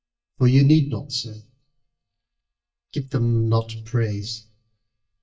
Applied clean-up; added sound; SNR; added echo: neural mask model DeepFilterNet 3.